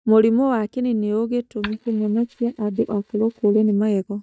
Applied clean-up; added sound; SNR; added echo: neural mask model DeepFilterNet 3.